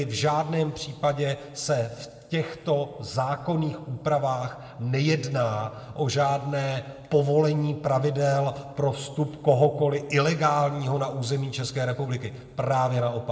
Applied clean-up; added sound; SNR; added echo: none; none; none; reverberation time 1.2 s.